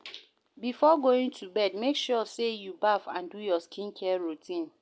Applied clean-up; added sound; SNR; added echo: none; none; none; none.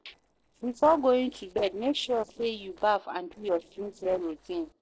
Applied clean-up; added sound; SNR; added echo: neural separator model SepFormer DNS4.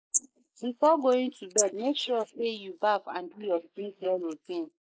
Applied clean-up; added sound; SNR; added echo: neural mask model Resemble Enhance denoiser.